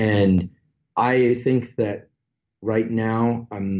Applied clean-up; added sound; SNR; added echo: none; none; none; none.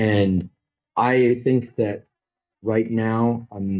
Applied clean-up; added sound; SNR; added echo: neural mask model DeepFilterNet 3.